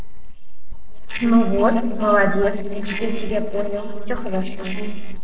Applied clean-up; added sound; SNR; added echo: neural separator model SepFormer DNS4.